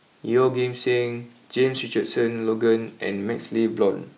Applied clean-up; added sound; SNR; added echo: none; none; none; none.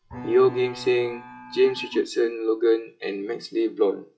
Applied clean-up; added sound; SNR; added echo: classical method WPE with log-MMSE.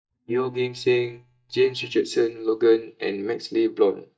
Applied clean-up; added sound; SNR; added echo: neural mask model DeepFilterNet 3.